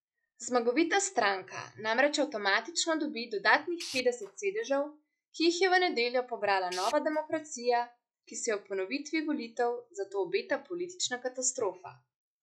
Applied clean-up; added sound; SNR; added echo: classical method log-MMSE.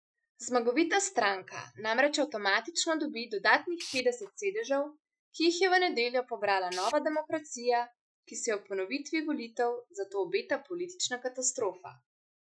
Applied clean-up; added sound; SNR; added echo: classical method spectral subtraction.